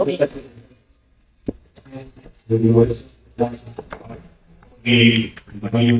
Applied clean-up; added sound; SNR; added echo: neural mask model DeepFilterNet 3.